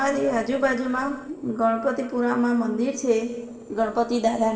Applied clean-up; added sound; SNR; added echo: neural separator model SepFormer DNS4.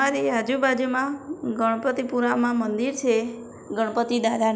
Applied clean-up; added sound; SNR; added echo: none; none; none; none.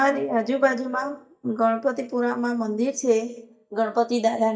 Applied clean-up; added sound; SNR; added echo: neural mask model DeepFilterNet 3.